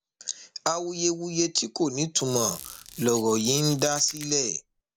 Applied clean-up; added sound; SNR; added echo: none; Squeak; 16 dB; none.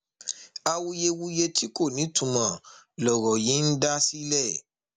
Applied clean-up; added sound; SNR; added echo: none; none; none; none.